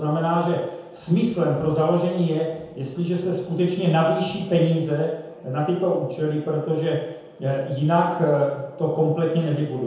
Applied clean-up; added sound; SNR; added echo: none; none; none; reverberation time 0.9 s.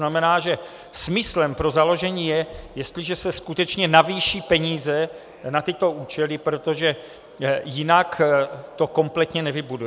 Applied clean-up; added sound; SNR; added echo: none; none; none; none.